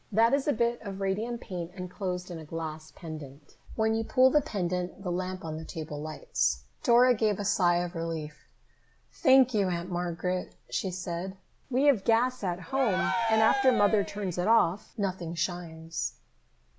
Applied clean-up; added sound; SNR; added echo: none; Cheering; 3 dB; none.